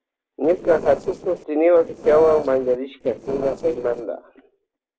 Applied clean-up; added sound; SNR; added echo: neural separator model SepFormer DNS4.